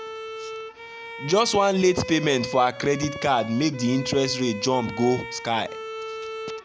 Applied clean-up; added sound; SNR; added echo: none; Bowed string instrument; 11 dB; none.